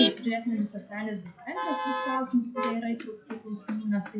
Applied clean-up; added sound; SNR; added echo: classical method WPE with log-MMSE.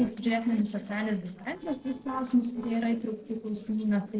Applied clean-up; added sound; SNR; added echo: neural separator model SepFormer DNS4.